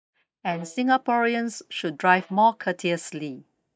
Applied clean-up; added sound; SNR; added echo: neural mask model DeepFilterNet 3.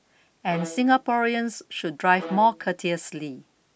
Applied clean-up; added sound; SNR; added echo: none; Bowed string instrument; 17 dB; none.